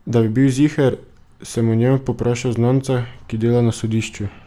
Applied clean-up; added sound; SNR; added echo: none; none; none; none.